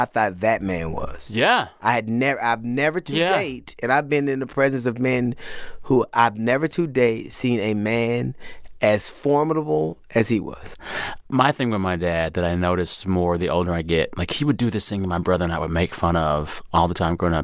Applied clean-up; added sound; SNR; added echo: none; none; none; none.